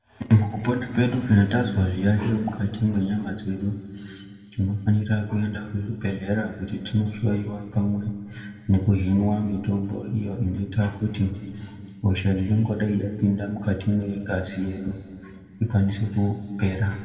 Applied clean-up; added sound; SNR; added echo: none; none; none; reverberation time 2.1 s.